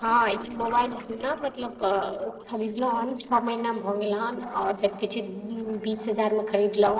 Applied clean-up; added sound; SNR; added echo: neural separator model SepFormer DNS4.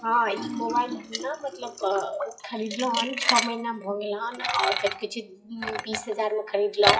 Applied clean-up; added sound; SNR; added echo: classical method WPE with log-MMSE.